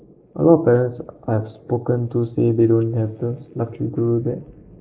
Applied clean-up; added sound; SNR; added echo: neural mask model Resemble Enhance denoiser.